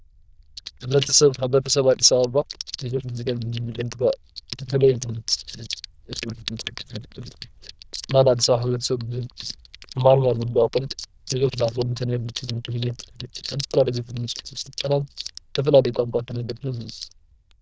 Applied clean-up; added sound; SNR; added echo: neural diffusion model UNIVERSE++.